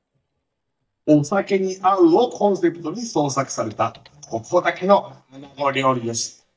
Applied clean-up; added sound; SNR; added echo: neural mask model DeepFilterNet 3.